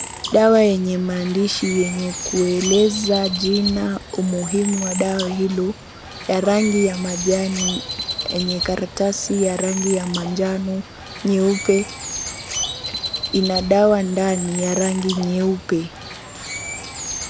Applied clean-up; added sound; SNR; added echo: none; Bird; 8 dB; none.